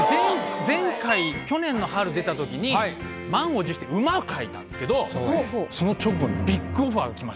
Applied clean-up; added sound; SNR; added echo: none; none; none; none.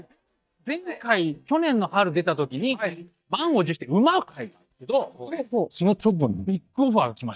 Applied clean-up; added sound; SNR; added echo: neural mask model DeepFilterNet 3.